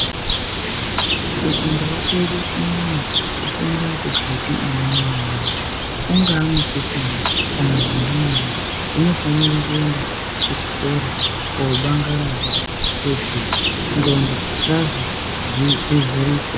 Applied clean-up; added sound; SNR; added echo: none; Bird; 0 dB; none.